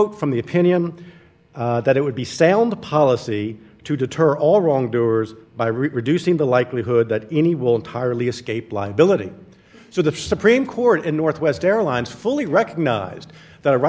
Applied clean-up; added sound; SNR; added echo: none; none; none; none.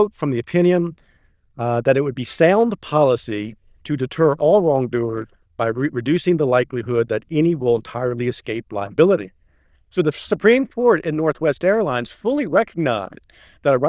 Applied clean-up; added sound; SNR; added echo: neural diffusion model UNIVERSE++.